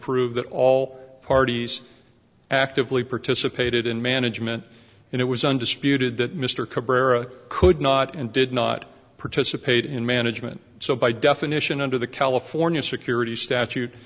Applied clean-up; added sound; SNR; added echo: none; none; none; none.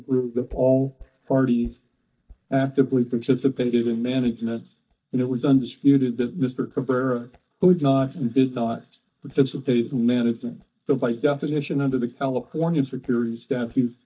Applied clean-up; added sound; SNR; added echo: neural mask model DeepFilterNet 3.